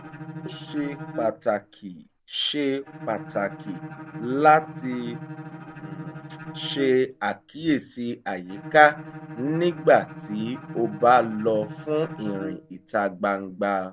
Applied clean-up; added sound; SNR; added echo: none; Bowed string instrument; 14 dB; none.